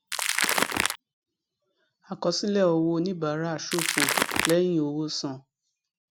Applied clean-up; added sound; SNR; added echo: none; Crackle; -2 dB; none.